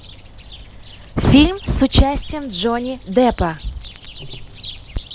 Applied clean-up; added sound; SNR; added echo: none; Chirp, tweet + Crackle; 16 dB; none.